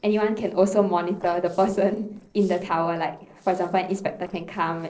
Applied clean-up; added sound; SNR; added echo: neural separator model SepFormer DNS4.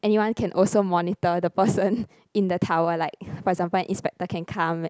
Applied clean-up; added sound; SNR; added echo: none; none; none; none.